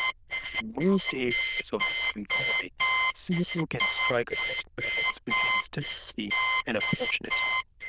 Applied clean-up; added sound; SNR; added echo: neural diffusion model UNIVERSE++.